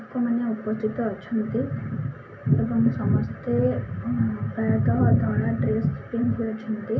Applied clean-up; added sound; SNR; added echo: none; none; none; reverberation time 0.3 s.